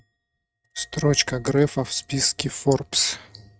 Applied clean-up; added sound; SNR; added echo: neural mask model RNNoise.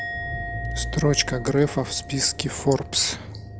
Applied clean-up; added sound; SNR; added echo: none; Engine / Car + Musical instrument; 8 dB; none.